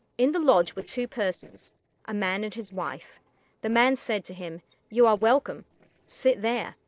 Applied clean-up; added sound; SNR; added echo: neural separator model SepFormer DNS4.